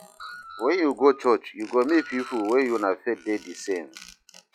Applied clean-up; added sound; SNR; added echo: classical method log-MMSE.